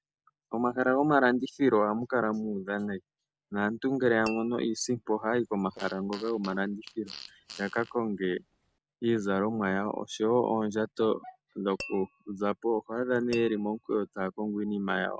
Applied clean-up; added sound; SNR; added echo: none; Fart + Tap / Glass; 19 dB; none.